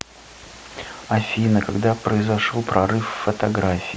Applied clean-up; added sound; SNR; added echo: none; none; none; none.